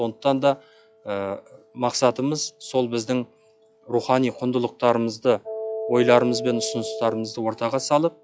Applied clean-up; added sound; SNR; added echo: classical method log-MMSE.